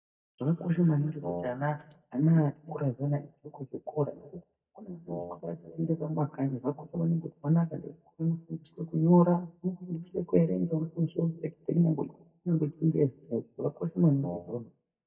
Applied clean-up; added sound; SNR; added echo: neural mask model DeepFilterNet 3.